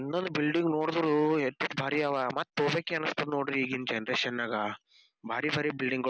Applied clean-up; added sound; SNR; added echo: none; none; none; none.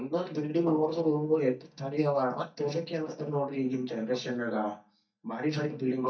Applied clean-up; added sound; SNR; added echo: neural mask model DeepFilterNet 3.